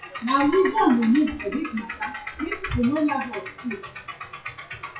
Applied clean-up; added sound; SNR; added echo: classical method WPE with log-MMSE.